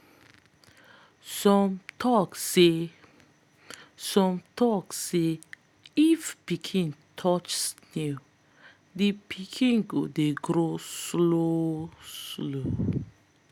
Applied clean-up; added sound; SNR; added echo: none; none; none; none.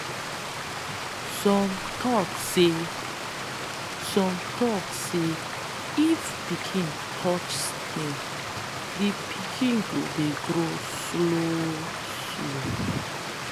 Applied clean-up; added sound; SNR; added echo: none; Stream; 4 dB; none.